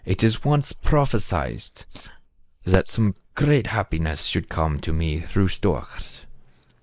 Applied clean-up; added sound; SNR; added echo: neural mask model Resemble Enhance denoiser.